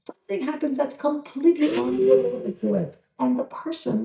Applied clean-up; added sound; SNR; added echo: neural mask model DeepFilterNet 3.